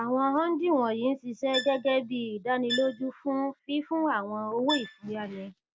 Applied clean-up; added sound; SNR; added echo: none; Bowed string instrument; 10 dB; none.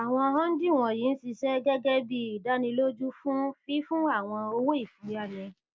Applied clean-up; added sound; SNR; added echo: none; none; none; none.